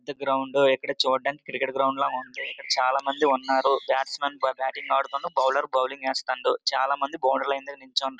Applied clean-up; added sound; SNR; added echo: none; Bird; 17 dB; none.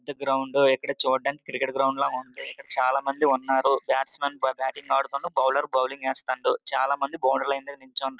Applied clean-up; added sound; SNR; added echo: neural separator model SepFormer DNS4.